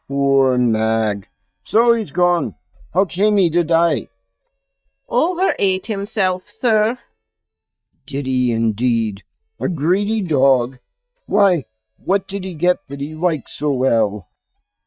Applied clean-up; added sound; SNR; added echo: neural mask model DeepFilterNet 3.